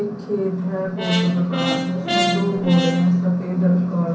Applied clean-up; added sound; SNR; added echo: none; Brass instrument; 5 dB; reverberation time 0.6 s.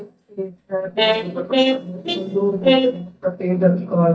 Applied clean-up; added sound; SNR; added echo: neural mask model DeepFilterNet 3.